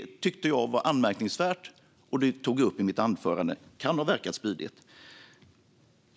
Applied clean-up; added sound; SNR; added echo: none; none; none; none.